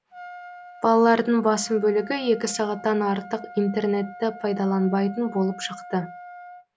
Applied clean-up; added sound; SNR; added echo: none; Trumpet; 18 dB; none.